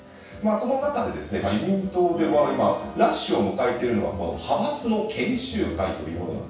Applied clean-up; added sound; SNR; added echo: none; none; none; reverberation time 0.7 s.